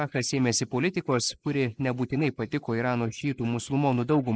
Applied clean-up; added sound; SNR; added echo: neural mask model Resemble Enhance denoiser.